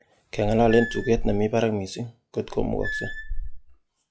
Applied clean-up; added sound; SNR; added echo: classical method log-MMSE.